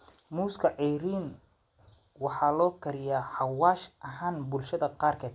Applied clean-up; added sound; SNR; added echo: none; none; none; none.